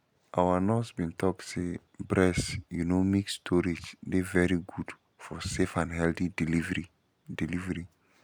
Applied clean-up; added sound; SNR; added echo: none; none; none; none.